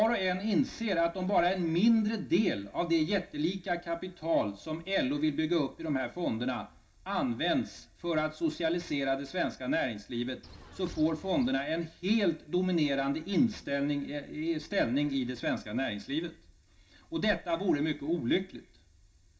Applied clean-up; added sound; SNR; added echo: none; Bird; 17 dB; reverberation time 0.2 s.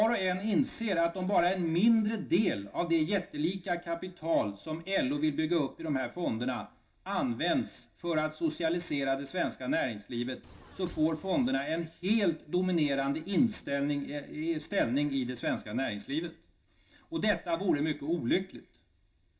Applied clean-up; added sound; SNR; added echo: neural separator model SepFormer DNS4.